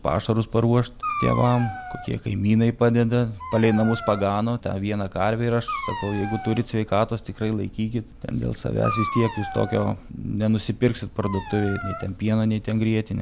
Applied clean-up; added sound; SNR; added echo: none; Dog; 12 dB; none.